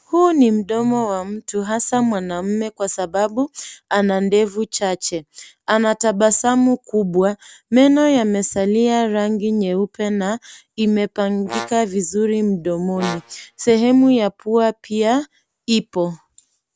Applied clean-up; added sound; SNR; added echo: none; Brass instrument; 15 dB; none.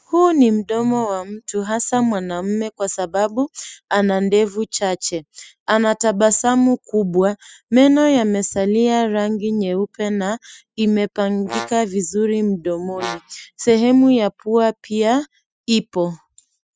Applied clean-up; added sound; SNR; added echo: classical method spectral subtraction.